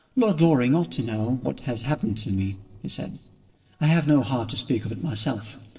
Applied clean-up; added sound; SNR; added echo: neural separator model SepFormer DNS4.